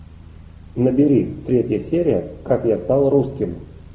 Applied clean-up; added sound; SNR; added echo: none; none; none; none.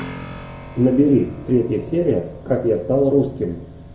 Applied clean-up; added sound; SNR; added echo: none; Keyboard (musical); 19 dB; reverberation time 0.9 s.